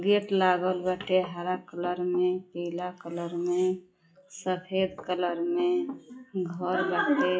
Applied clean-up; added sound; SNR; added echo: classical method WPE with log-MMSE.